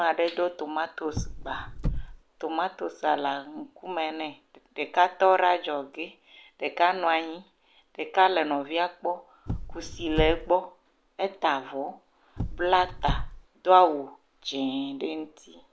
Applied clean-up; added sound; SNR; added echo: none; Car; 4 dB; none.